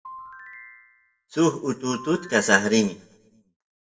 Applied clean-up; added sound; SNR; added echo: none; Ringtone / Chime; 18 dB; reverberation time 0.4 s.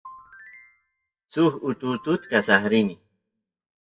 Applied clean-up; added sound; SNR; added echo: classical method WPE with log-MMSE.